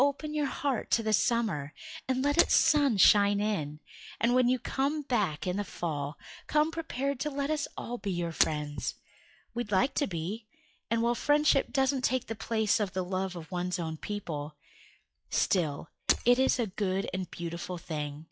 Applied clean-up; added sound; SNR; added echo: classical method log-MMSE.